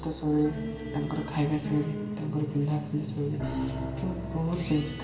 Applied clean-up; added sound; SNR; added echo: none; Piano; 8 dB; reverberation time 1.4 s.